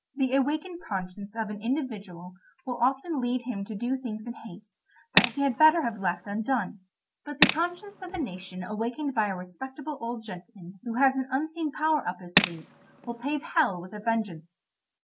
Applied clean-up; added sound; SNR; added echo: none; Tools; 1 dB; none.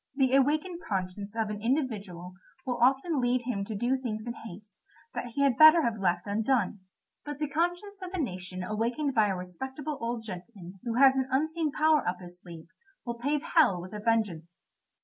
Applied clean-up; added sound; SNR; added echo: none; none; none; none.